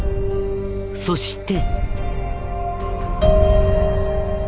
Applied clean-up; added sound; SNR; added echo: none; none; none; none.